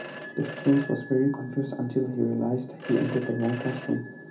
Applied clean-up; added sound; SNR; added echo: none; Telephone; 15 dB; reverberation time 0.4 s.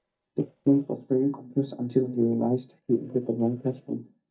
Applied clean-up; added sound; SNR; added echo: neural mask model DeepFilterNet 3.